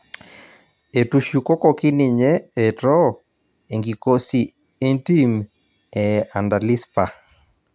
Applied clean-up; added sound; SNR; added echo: none; none; none; none.